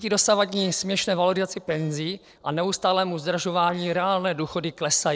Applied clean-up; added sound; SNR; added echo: neural separator model SepFormer DNS4.